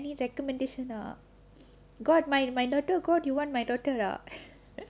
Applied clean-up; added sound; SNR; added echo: none; none; none; none.